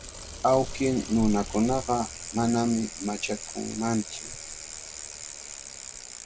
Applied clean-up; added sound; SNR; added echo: none; Bicycle; 9 dB; none.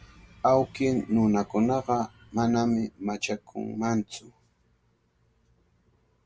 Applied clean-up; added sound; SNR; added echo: none; none; none; none.